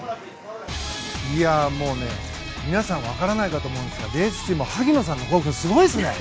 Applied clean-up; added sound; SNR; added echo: none; none; none; none.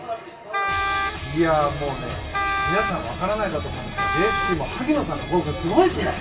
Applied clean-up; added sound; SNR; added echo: none; Wind instrument, woodwind instrument; 3 dB; reverberation time 2.3 s.